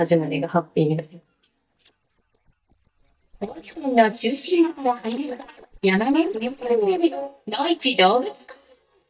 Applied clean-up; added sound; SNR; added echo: neural mask model DeepFilterNet 3.